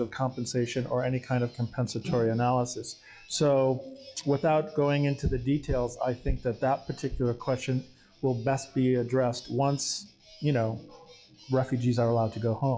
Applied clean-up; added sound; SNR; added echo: classical method log-MMSE.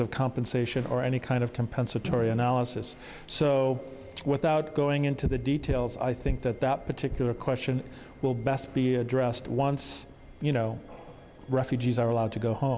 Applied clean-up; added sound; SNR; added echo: none; none; none; none.